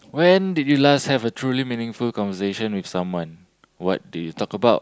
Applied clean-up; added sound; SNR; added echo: none; none; none; none.